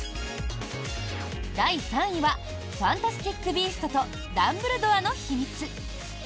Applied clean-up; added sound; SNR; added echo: none; none; none; none.